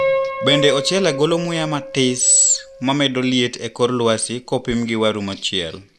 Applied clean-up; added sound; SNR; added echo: none; Piano; 8 dB; none.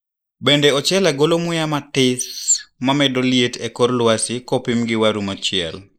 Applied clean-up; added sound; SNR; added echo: neural mask model Resemble Enhance denoiser.